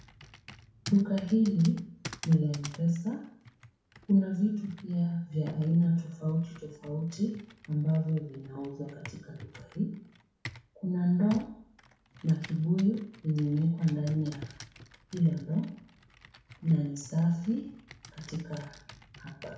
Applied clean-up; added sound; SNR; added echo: none; Computer keyboard; 19 dB; reverberation time 0.6 s.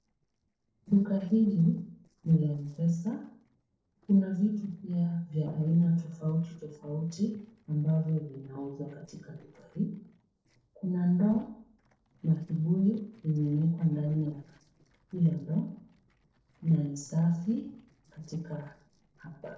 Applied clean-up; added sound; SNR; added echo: neural separator model SepFormer DNS4.